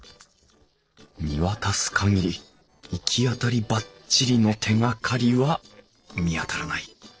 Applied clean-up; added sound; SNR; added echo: neural separator model SepFormer DNS4.